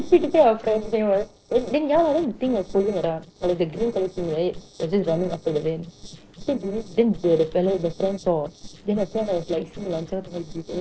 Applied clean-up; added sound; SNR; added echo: neural separator model SepFormer DNS4.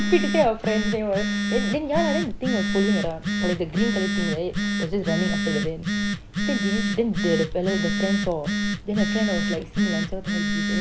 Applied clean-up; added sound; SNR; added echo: none; Telephone; -1 dB; none.